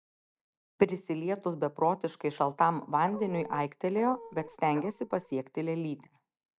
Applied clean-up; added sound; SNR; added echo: neural mask model DeepFilterNet 3.